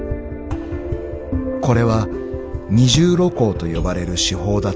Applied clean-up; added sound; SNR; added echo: none; none; none; none.